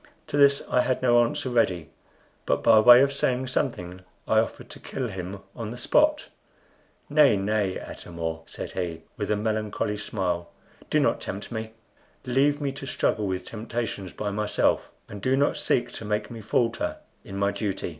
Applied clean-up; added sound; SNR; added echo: none; none; none; none.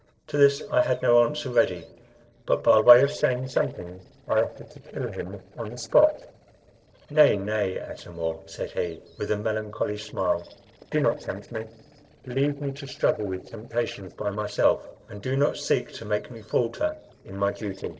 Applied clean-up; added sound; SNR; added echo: neural separator model SepFormer DNS4.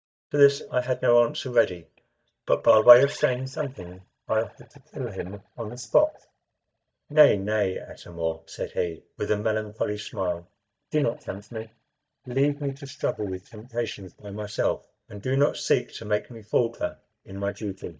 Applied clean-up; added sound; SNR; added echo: neural mask model DeepFilterNet 3.